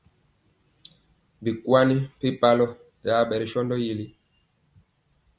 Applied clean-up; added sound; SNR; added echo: none; none; none; none.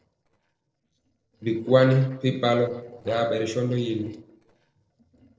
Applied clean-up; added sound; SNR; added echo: neural separator model SepFormer DNS4.